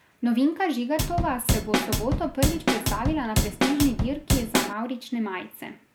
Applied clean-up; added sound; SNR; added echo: none; Drum / Drum kit; -2 dB; none.